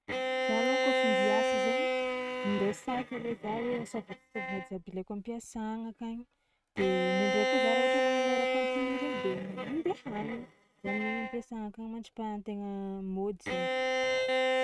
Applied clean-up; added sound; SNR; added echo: neural mask model RNNoise.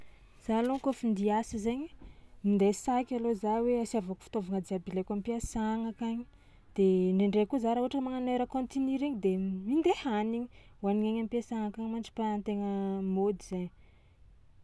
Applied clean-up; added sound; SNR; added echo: none; none; none; none.